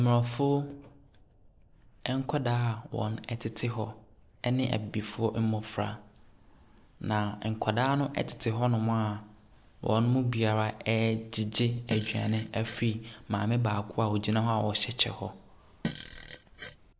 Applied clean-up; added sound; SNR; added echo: none; Fart; 9 dB; none.